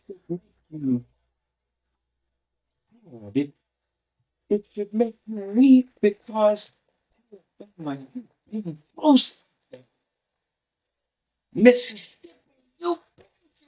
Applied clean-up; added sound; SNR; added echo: neural mask model DeepFilterNet 3.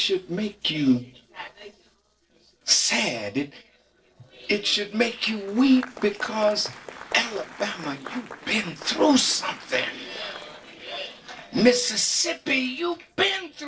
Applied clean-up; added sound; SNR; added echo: neural separator model SepFormer DNS4.